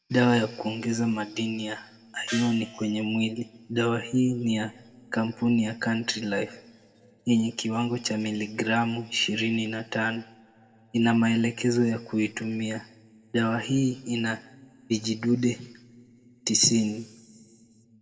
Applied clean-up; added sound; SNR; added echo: none; Gong; 13 dB; reverberation time 0.8 s.